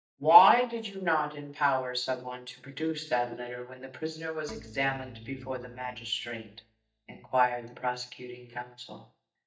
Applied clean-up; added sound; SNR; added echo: neural mask model DeepFilterNet 3.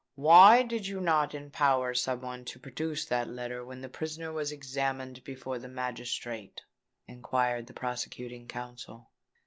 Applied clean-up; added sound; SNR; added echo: none; none; none; none.